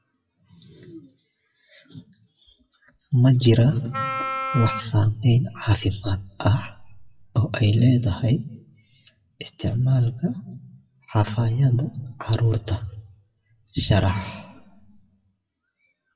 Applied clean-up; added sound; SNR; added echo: classical method WPE with log-MMSE.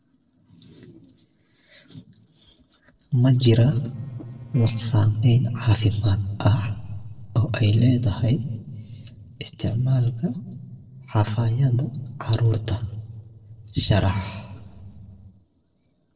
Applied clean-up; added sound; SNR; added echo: neural separator model SepFormer DNS4.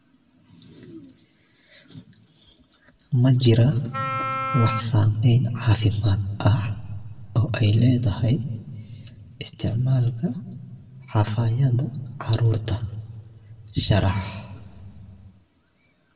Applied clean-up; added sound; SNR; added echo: none; Wind instrument, woodwind instrument; 5 dB; reverberation time 1.2 s.